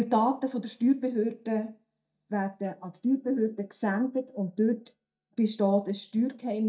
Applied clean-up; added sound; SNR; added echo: neural mask model DeepFilterNet 3.